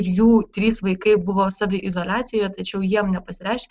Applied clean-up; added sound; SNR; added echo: none; none; none; none.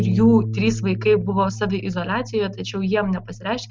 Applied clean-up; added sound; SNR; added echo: none; Bass guitar; 8 dB; none.